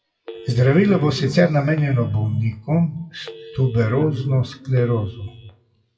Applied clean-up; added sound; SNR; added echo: classical method WPE with log-MMSE.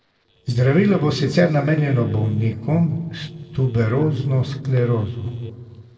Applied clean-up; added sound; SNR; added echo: neural separator model SepFormer DNS4.